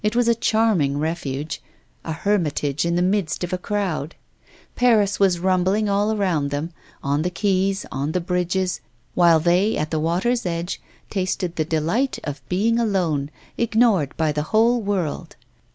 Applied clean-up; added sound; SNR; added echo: none; none; none; none.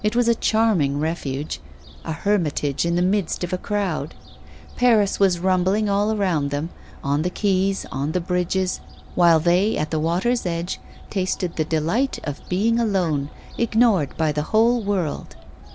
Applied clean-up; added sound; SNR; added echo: none; Fowl; 18 dB; none.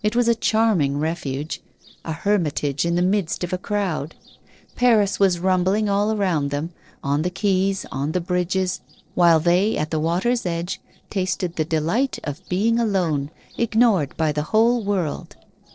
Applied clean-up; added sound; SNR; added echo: neural separator model SepFormer DNS4.